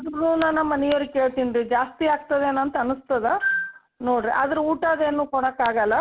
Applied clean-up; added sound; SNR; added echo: none; none; none; none.